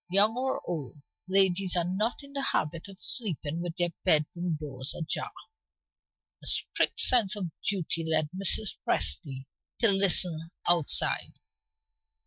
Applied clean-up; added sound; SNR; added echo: neural mask model DeepFilterNet 3.